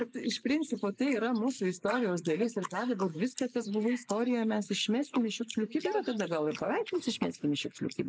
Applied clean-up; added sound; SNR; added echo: neural mask model Resemble Enhance denoiser.